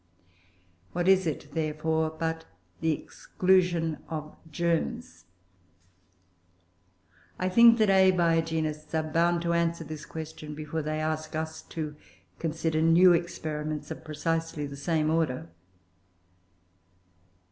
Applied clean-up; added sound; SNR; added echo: none; none; none; none.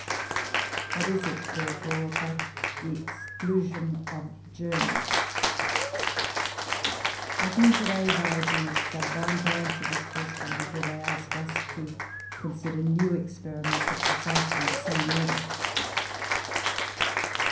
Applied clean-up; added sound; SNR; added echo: none; Cheering; -1 dB; reverberation time 0.6 s.